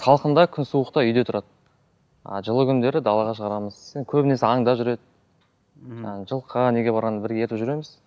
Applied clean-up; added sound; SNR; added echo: none; none; none; none.